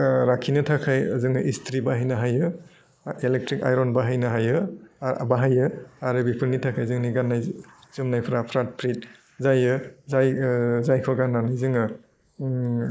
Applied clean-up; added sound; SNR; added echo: neural mask model Resemble Enhance denoiser.